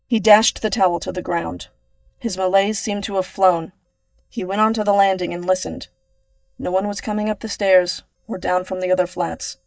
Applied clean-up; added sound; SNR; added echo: neural mask model DeepFilterNet 3.